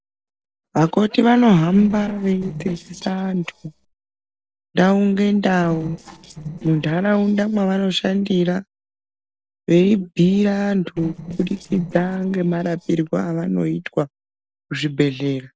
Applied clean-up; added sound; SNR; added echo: neural separator model SepFormer DNS4.